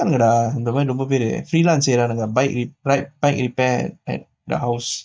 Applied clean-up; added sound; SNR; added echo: neural mask model DeepFilterNet 3.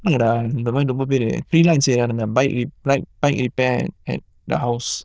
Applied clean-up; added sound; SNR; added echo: neural diffusion model UNIVERSE++.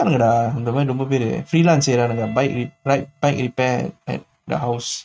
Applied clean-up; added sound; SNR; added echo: neural mask model RNNoise.